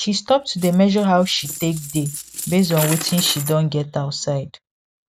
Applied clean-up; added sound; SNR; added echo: none; Coin (dropping); 11 dB; none.